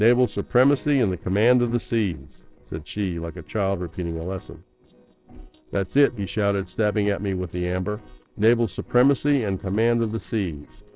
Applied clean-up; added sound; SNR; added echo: neural separator model SepFormer DNS4.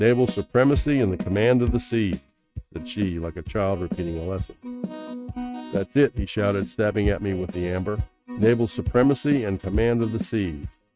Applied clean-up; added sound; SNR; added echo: neural mask model RNNoise.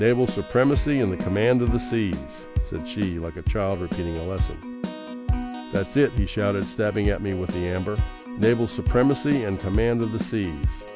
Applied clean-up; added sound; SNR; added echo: none; Keyboard (musical); 5 dB; none.